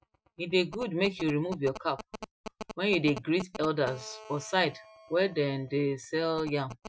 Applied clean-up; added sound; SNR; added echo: classical method Wiener filter.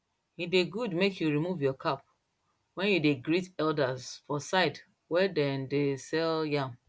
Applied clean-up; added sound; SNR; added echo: none; none; none; none.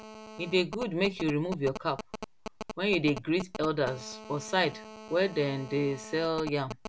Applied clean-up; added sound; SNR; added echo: none; Telephone; 13 dB; none.